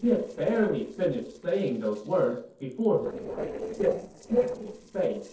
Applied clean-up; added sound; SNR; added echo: neural separator model SepFormer DNS4.